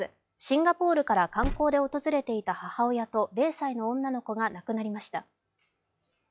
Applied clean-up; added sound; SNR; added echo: classical method log-MMSE.